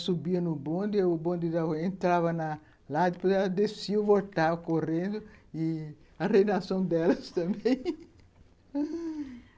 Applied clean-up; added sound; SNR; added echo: none; none; none; none.